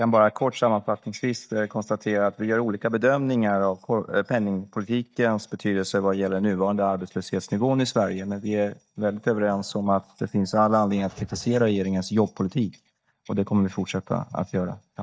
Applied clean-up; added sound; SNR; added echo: neural mask model DeepFilterNet 3.